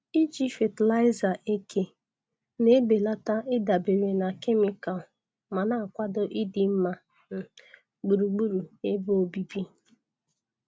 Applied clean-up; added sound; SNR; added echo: none; none; none; none.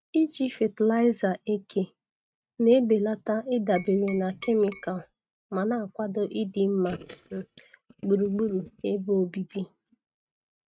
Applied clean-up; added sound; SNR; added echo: neural mask model RNNoise.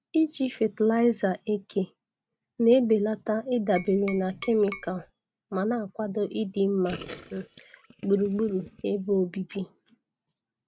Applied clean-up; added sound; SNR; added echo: none; Gurgling + Tap; 15 dB; none.